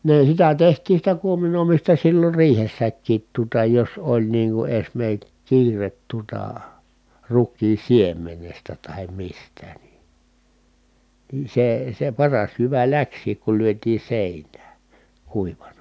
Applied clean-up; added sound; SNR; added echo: none; none; none; none.